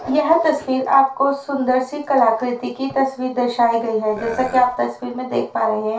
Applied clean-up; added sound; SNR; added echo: none; Burping, eructation; 14 dB; reverberation time 0.3 s.